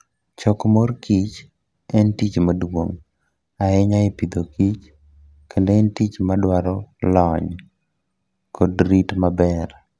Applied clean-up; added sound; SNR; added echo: none; none; none; none.